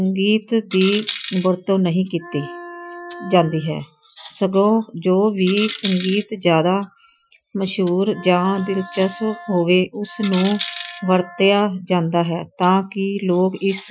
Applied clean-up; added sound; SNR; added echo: classical method Wiener filter.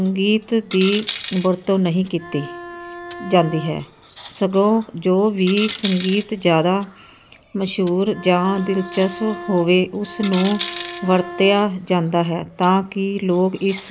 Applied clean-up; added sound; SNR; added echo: none; Bowed string instrument + Coin (dropping); 13 dB; none.